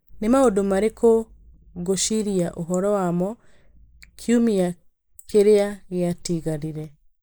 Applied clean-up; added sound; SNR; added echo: neural mask model Resemble Enhance denoiser.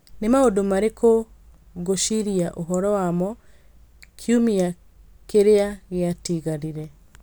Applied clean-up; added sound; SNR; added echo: none; none; none; none.